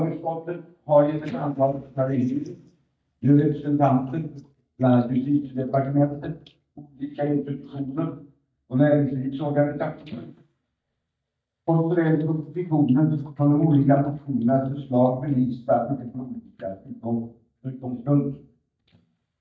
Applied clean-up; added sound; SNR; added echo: neural mask model DeepFilterNet 3.